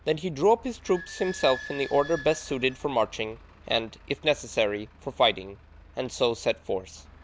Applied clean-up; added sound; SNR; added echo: none; Squeak / Idling; 18 dB; none.